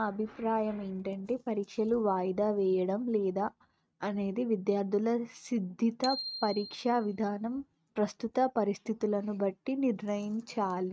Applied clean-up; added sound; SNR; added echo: neural mask model RNNoise.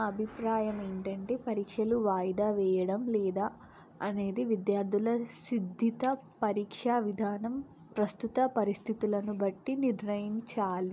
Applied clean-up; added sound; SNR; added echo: none; Bicycle bell; 13 dB; none.